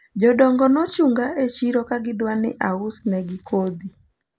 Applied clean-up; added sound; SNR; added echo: none; none; none; none.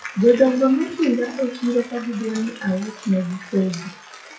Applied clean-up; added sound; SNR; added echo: classical method WPE with log-MMSE.